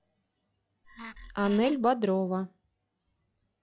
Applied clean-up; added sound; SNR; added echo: classical method log-MMSE.